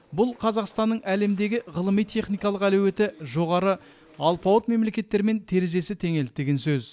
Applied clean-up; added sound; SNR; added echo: none; none; none; none.